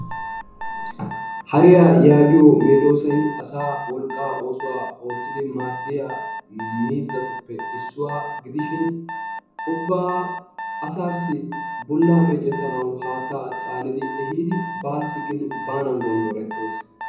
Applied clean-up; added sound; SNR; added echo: none; Alarm; 11 dB; reverberation time 0.7 s.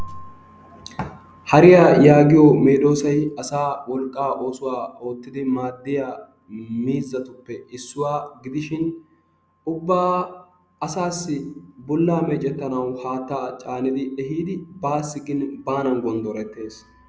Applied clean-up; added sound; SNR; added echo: none; none; none; none.